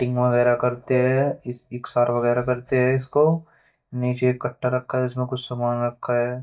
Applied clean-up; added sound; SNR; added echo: neural mask model DeepFilterNet 3.